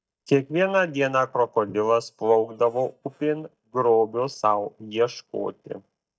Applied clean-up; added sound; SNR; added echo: neural mask model DeepFilterNet 3.